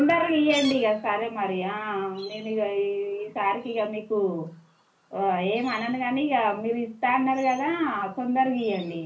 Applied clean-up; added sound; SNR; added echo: none; Chirp, tweet; 20 dB; reverberation time 0.5 s.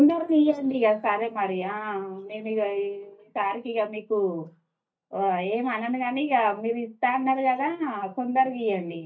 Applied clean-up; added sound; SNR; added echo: neural mask model DeepFilterNet 3.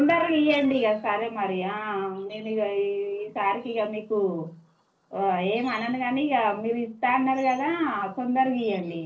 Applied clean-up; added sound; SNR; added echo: neural separator model SepFormer DNS4.